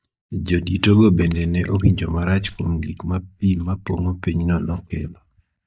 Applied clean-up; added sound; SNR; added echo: neural mask model DeepFilterNet 3.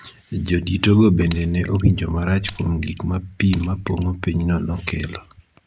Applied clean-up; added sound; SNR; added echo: none; Raindrop / Splash, splatter; 19 dB; none.